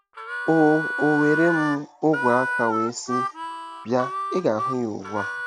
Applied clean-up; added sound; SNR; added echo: none; Harmonica; 5 dB; none.